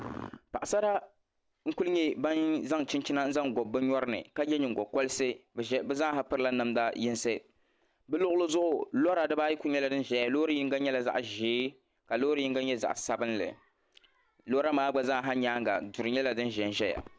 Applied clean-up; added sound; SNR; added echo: none; none; none; none.